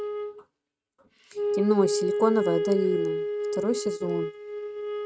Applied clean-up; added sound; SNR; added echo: neural mask model RNNoise.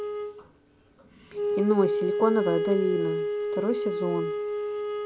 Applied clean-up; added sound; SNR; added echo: none; Wind instrument, woodwind instrument; 0 dB; none.